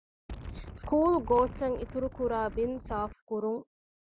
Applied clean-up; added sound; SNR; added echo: none; Wind; 11 dB; none.